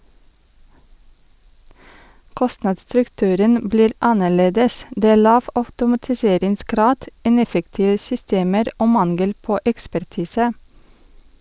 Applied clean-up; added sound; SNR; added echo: none; none; none; none.